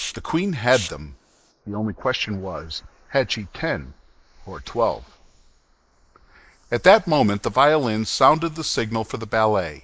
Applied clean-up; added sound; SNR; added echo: neural mask model Resemble Enhance denoiser.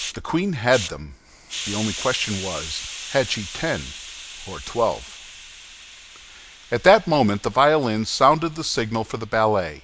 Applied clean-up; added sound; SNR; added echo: none; Hiss; 14 dB; none.